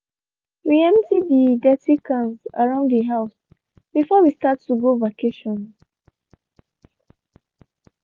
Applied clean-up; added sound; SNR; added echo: none; none; none; none.